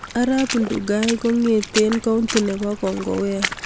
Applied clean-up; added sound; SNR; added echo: none; Water / Splash, splatter; 10 dB; none.